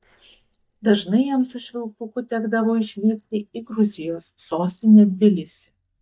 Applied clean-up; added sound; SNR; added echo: neural mask model DeepFilterNet 3.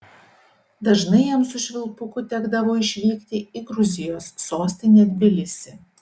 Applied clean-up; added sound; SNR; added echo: none; none; none; none.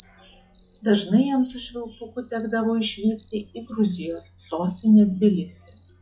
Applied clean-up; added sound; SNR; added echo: classical method log-MMSE.